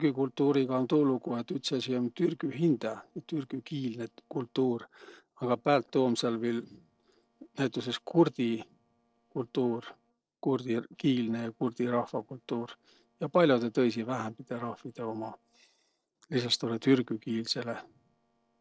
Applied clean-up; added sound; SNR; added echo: neural separator model SepFormer DNS4.